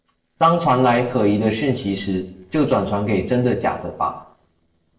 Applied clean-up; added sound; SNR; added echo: neural separator model SepFormer DNS4.